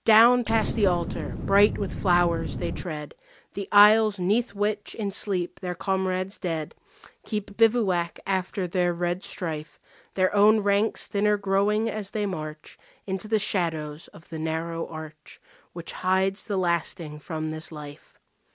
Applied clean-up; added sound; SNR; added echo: none; Explosion; 4 dB; none.